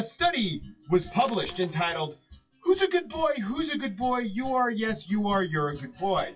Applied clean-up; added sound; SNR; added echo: classical method WPE with log-MMSE.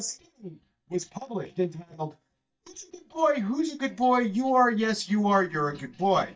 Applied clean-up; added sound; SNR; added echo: neural mask model DeepFilterNet 3.